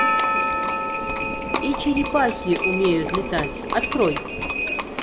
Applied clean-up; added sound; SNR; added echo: none; Percussion + Livestock, farm animals, working animals; -1 dB; none.